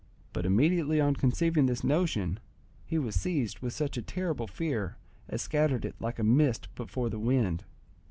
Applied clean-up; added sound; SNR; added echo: none; none; none; none.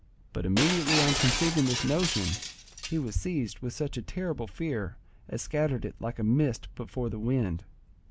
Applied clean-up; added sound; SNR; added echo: none; Shatter; 3 dB; none.